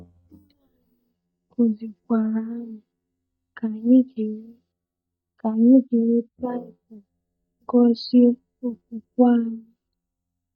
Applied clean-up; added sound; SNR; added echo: neural mask model DeepFilterNet 3.